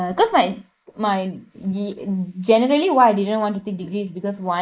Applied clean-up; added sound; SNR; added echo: neural mask model Resemble Enhance denoiser.